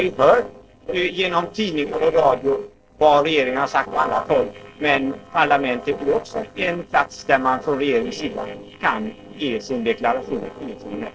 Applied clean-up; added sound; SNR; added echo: neural separator model SepFormer DNS4.